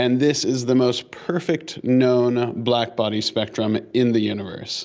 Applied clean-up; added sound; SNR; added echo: none; none; none; none.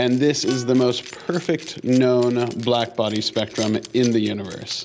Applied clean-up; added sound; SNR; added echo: none; Plucked string instrument + Keys jangling; 19 dB; none.